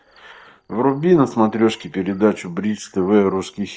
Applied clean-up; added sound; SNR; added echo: neural mask model DeepFilterNet 3.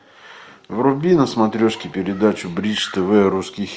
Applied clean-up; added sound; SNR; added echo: none; none; none; none.